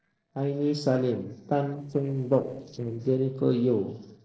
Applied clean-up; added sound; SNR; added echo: neural separator model SepFormer DNS4.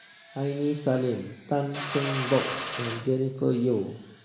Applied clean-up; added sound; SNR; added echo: none; Drill; 8 dB; reverberation time 0.9 s.